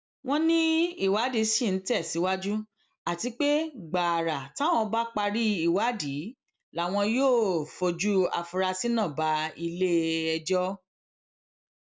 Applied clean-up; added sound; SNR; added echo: none; none; none; none.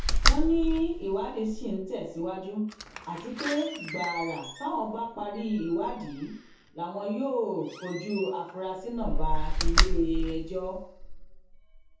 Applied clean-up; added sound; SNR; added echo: none; Slam; -2 dB; reverberation time 0.6 s.